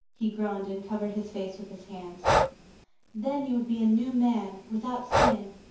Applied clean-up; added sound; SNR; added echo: none; Breathing; 2 dB; reverberation time 0.6 s.